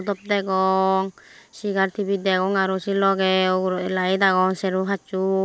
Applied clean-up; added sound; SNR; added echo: none; none; none; none.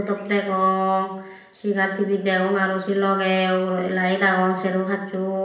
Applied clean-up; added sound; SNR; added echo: none; none; none; reverberation time 0.8 s.